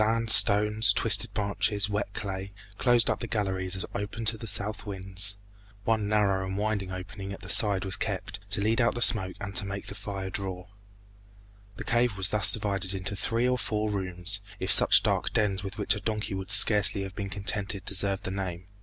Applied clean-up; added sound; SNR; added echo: none; none; none; none.